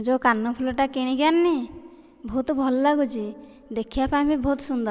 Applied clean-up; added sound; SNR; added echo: none; none; none; none.